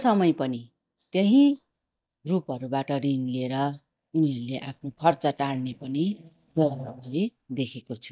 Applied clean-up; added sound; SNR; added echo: neural mask model DeepFilterNet 3.